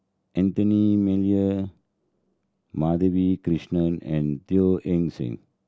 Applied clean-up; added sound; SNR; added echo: none; none; none; none.